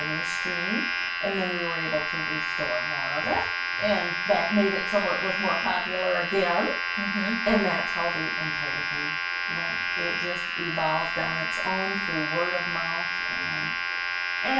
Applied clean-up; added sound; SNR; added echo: none; Domestic sounds, home sounds; -1 dB; reverberation time 0.3 s.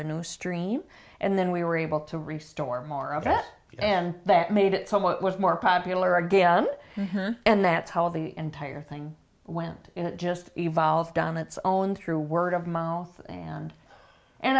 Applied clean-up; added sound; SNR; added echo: none; none; none; none.